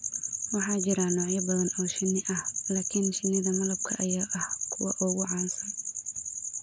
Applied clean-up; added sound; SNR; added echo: none; none; none; none.